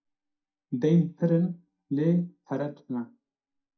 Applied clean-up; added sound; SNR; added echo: neural mask model DeepFilterNet 3.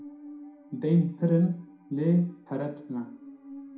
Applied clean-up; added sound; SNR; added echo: none; Musical instrument; 18 dB; reverberation time 0.4 s.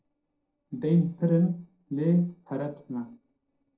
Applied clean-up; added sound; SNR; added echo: neural separator model SepFormer DNS4.